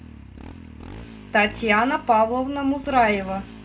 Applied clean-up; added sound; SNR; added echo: none; Motorcycle; 16 dB; reverberation time 0.2 s.